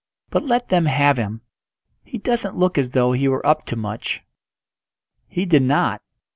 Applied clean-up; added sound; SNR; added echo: none; none; none; none.